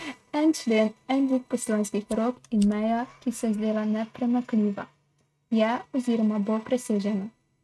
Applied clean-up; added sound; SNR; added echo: neural mask model RNNoise.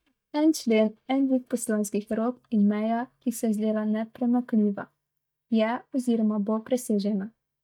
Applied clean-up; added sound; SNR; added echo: neural mask model DeepFilterNet 3.